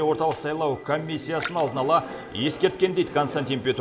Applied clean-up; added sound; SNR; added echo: none; Splash, splatter; 16 dB; none.